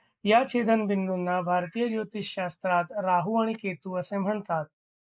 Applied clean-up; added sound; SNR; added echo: neural mask model Resemble Enhance denoiser.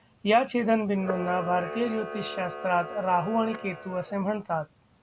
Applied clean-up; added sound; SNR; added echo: none; Camera; 11 dB; none.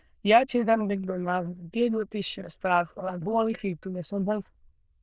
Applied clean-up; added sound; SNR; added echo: neural diffusion model UNIVERSE++.